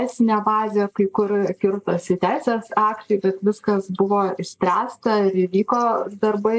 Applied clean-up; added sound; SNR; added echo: neural mask model Resemble Enhance denoiser.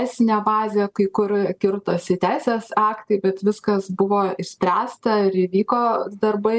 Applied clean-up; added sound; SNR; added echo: none; none; none; none.